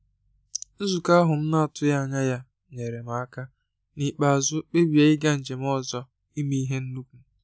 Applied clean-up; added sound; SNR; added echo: none; none; none; none.